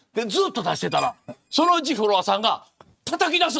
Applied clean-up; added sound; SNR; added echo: neural mask model RNNoise.